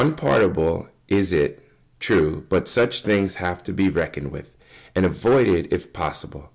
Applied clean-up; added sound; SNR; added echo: none; none; none; none.